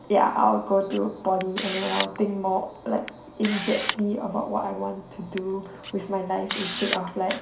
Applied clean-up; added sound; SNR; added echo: none; Camera; 10 dB; reverberation time 0.5 s.